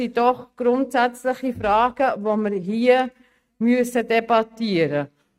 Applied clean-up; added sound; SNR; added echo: neural mask model RNNoise.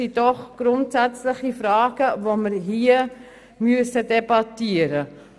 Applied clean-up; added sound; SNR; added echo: none; none; none; none.